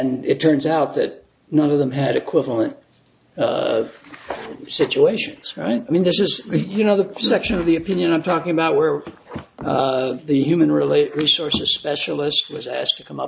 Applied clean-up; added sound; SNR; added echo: none; none; none; none.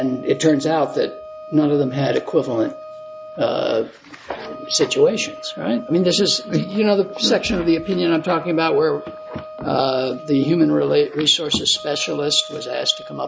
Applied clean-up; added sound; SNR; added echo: none; Wind instrument, woodwind instrument; 16 dB; none.